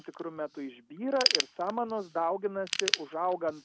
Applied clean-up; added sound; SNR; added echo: none; Ratchet, pawl / Tools; 2 dB; none.